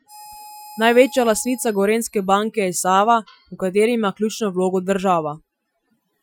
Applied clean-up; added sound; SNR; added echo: classical method Wiener filter.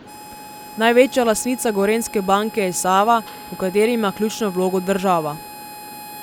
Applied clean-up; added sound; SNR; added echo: none; Harmonica + Mechanisms; 17 dB; none.